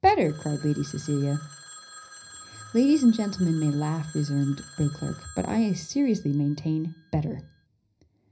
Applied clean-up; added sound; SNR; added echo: none; Telephone; 20 dB; reverberation time 0.4 s.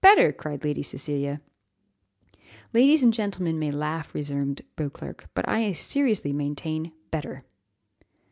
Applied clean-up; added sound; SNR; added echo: none; none; none; none.